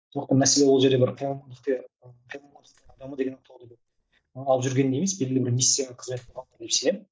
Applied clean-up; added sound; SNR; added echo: neural mask model DeepFilterNet 3.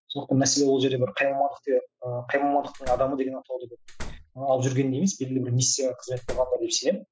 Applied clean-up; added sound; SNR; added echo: classical method spectral subtraction.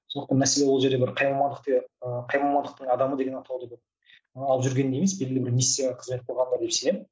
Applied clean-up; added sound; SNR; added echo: none; none; none; none.